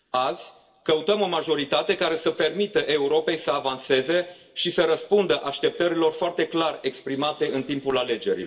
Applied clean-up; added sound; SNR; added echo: none; none; none; reverberation time 0.7 s.